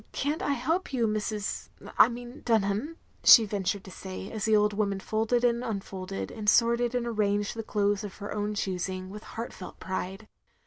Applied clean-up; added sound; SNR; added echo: none; none; none; none.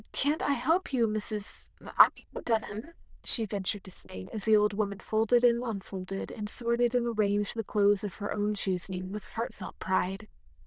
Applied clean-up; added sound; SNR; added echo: neural diffusion model UNIVERSE++.